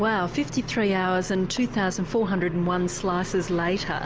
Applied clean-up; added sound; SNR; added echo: none; none; none; none.